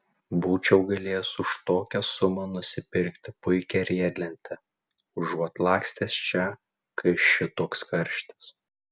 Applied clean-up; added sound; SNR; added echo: none; none; none; none.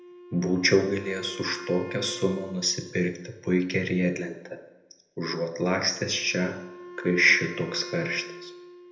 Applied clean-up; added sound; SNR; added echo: none; Wind instrument, woodwind instrument; 16 dB; reverberation time 0.7 s.